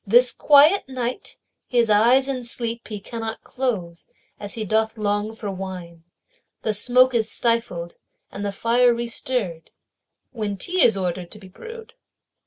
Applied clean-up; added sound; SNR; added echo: none; none; none; none.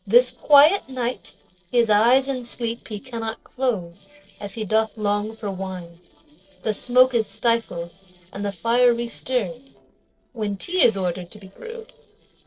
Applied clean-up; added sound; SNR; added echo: neural separator model SepFormer DNS4.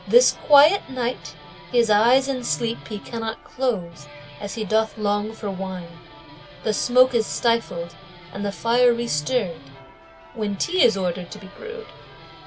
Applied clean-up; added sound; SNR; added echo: none; Church bell + Guitar; 18 dB; none.